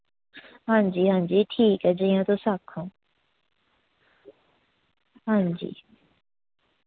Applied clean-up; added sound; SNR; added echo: none; none; none; none.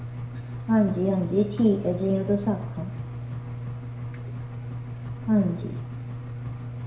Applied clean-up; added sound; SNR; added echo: none; Engine; 7 dB; reverberation time 0.7 s.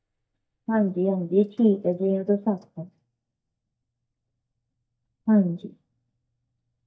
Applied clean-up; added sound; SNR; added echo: neural mask model DeepFilterNet 3.